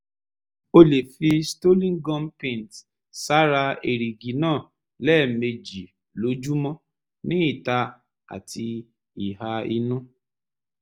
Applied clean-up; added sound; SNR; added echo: none; none; none; none.